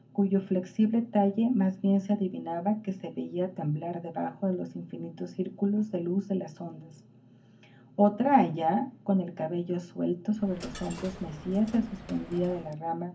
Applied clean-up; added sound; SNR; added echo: none; Coin (dropping); 16 dB; reverberation time 0.3 s.